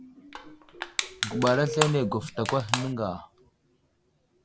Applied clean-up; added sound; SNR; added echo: none; Crushing; 4 dB; none.